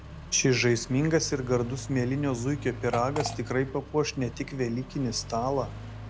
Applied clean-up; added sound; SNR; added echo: none; Fart + Accelerating, revving, vroom; 11 dB; none.